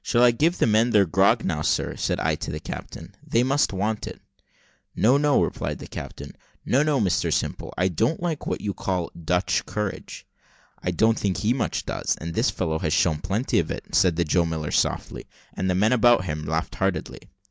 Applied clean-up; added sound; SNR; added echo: none; none; none; none.